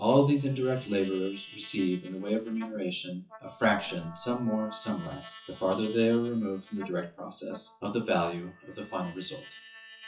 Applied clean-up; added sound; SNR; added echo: classical method WPE with log-MMSE.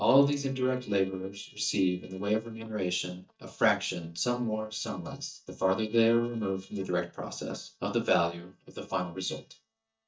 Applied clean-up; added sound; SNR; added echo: neural mask model DeepFilterNet 3.